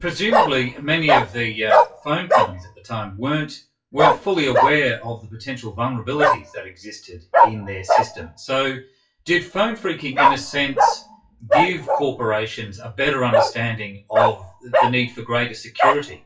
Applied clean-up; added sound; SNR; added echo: classical method WPE with log-MMSE.